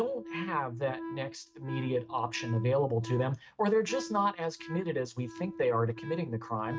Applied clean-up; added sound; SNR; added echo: neural mask model RNNoise.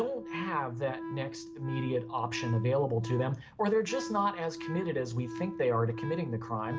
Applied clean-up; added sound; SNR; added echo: none; Wind instrument, woodwind instrument; 9 dB; none.